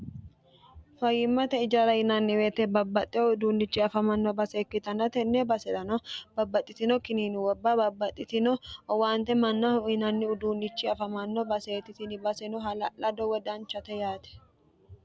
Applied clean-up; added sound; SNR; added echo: none; none; none; none.